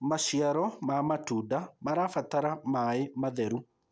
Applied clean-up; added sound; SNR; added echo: none; none; none; none.